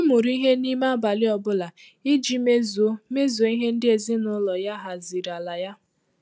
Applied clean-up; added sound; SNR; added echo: none; none; none; none.